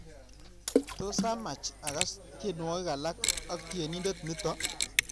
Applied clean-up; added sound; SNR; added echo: none; Mechanisms + Water / Splash, splatter; -1 dB; none.